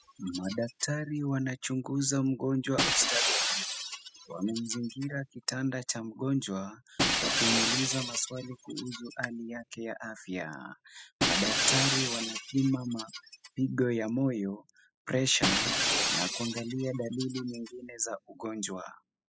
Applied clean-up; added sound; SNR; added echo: classical method spectral subtraction.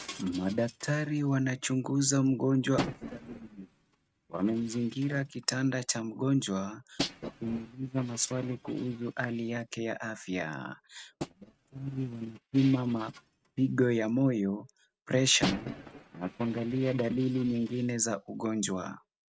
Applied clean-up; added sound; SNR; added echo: neural mask model RNNoise.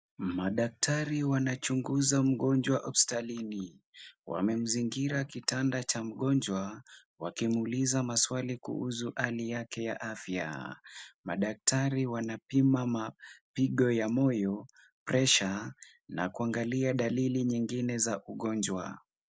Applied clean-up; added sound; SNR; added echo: none; none; none; none.